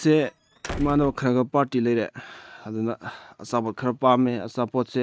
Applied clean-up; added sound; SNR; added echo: neural mask model RNNoise.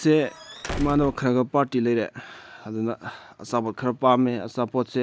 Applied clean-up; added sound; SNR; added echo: none; Squeak / Slam / Wood; 10 dB; none.